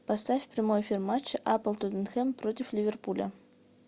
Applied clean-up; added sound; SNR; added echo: none; none; none; none.